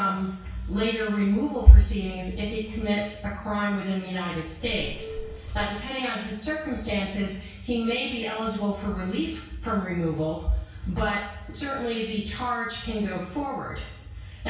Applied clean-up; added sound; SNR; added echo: none; Subway, metro, underground / Doorbell; 12 dB; reverberation time 0.6 s.